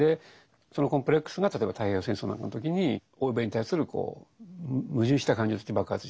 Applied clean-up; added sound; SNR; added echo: none; none; none; none.